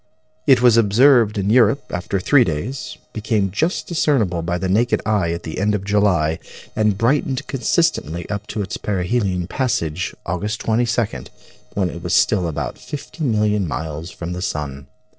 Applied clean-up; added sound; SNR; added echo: neural separator model SepFormer DNS4.